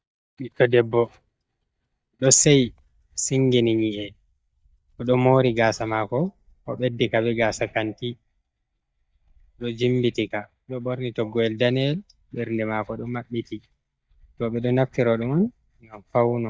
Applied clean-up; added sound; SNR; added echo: neural mask model DeepFilterNet 3.